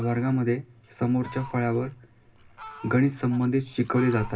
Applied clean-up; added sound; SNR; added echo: none; Fowl; 19 dB; reverberation time 0.4 s.